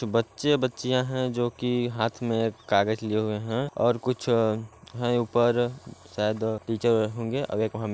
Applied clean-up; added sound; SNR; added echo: none; none; none; none.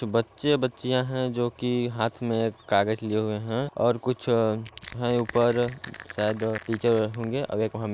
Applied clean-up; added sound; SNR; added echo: none; Crushing; 16 dB; none.